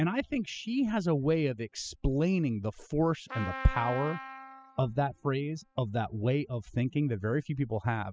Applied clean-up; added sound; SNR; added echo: classical method spectral subtraction.